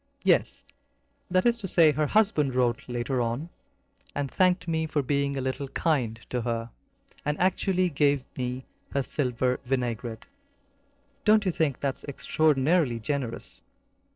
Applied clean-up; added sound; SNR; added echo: neural separator model SepFormer DNS4.